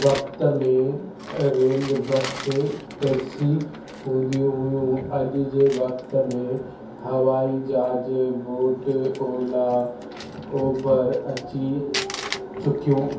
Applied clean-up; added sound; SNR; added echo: none; Crumpling, crinkling; 17 dB; reverberation time 0.6 s.